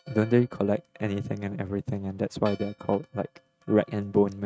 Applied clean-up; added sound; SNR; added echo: neural mask model RNNoise.